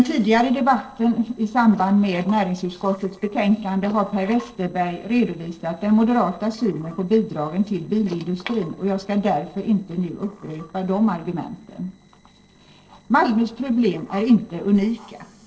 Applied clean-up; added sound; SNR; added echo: neural separator model SepFormer DNS4.